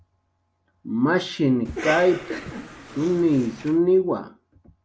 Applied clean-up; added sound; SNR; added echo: none; Cough; 10 dB; none.